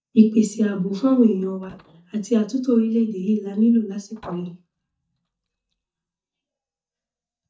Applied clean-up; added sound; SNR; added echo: neural mask model DeepFilterNet 3.